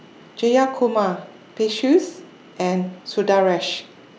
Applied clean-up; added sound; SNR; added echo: none; none; none; none.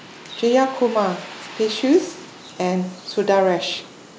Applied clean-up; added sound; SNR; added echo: none; Bird; 18 dB; none.